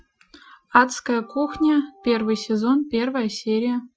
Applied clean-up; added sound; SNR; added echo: classical method Wiener filter.